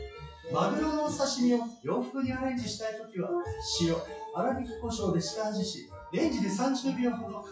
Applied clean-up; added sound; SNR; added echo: classical method WPE with log-MMSE.